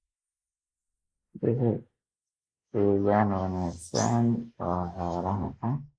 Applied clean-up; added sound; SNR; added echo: neural mask model Resemble Enhance denoiser.